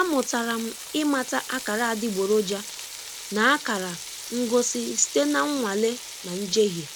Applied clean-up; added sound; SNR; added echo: none; Frying (food); 12 dB; none.